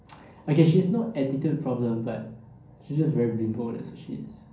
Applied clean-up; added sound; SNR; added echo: none; none; none; reverberation time 0.5 s.